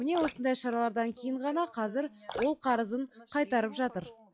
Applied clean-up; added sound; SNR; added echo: classical method log-MMSE.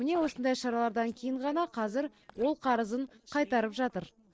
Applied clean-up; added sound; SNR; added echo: neural separator model SepFormer DNS4.